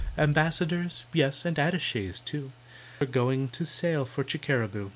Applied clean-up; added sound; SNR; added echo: none; Bass drum; 17 dB; none.